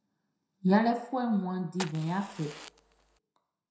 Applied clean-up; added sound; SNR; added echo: none; Fire; 14 dB; reverberation time 0.6 s.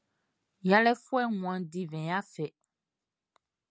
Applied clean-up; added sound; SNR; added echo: none; none; none; none.